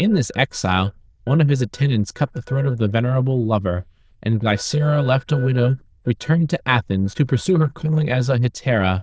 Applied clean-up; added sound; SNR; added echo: neural diffusion model UNIVERSE++.